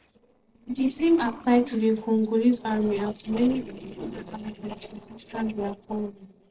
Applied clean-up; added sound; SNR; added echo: neural separator model SepFormer DNS4.